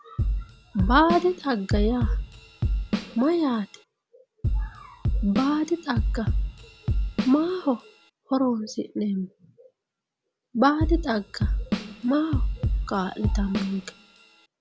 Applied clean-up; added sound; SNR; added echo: none; Drum kit; 1 dB; none.